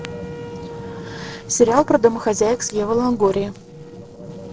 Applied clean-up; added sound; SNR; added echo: neural separator model SepFormer DNS4.